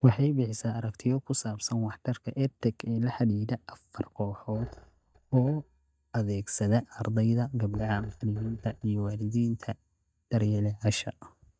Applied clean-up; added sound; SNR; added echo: neural mask model DeepFilterNet 3.